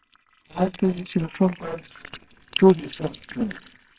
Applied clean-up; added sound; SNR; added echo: neural separator model SepFormer WHAMR!.